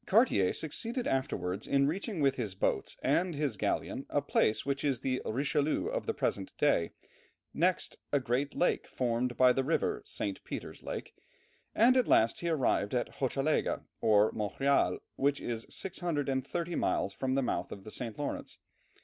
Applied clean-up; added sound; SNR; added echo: none; none; none; none.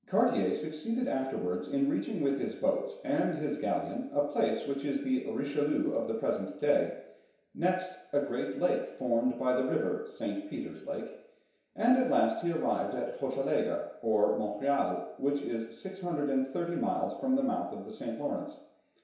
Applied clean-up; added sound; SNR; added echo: none; none; none; reverberation time 0.7 s.